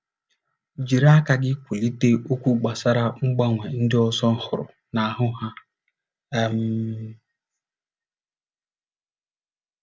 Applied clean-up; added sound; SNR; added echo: none; none; none; none.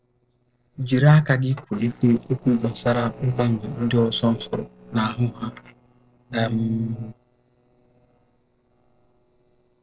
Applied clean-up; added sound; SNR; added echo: neural separator model SepFormer DNS4.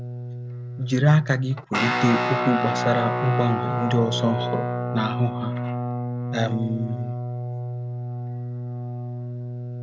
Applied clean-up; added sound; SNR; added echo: none; Guitar; 1 dB; none.